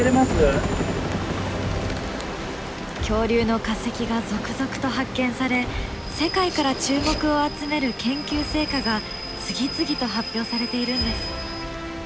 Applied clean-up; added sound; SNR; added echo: none; Rain / Train; 11 dB; none.